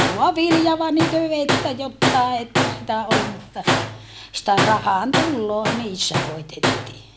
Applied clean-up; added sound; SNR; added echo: none; Tools; 1 dB; none.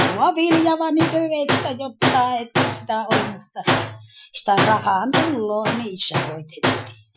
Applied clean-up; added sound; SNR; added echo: classical method Wiener filter.